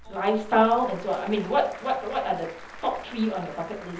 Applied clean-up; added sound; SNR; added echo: none; Applause / Crowd; 17 dB; reverberation time 0.7 s.